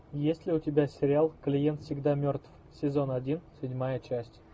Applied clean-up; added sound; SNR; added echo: none; none; none; none.